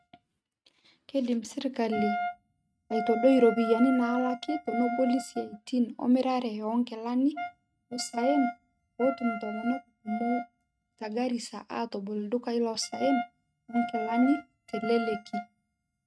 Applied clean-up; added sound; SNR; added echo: neural mask model RNNoise.